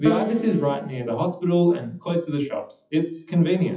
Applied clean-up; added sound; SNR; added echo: classical method WPE with log-MMSE.